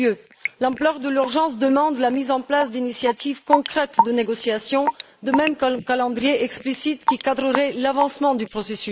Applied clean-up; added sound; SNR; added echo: neural mask model Resemble Enhance denoiser.